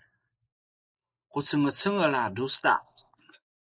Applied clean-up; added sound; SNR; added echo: neural mask model Resemble Enhance denoiser.